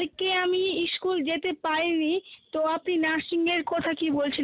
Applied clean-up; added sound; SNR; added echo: none; none; none; none.